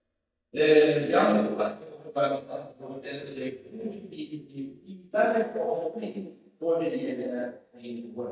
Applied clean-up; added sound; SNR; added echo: neural mask model DeepFilterNet 3.